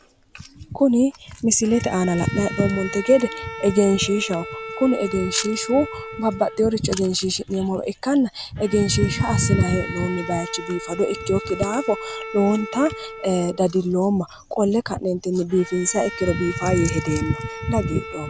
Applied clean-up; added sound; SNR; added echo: none; Bowed string instrument; 13 dB; none.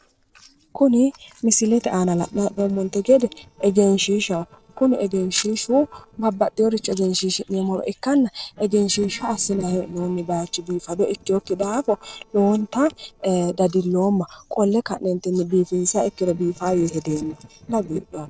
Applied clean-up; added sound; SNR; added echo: neural separator model SepFormer DNS4.